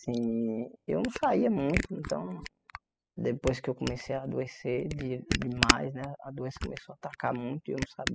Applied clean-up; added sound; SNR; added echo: classical method spectral subtraction.